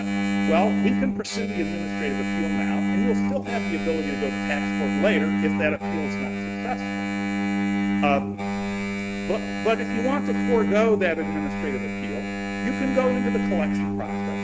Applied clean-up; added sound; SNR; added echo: neural mask model RNNoise.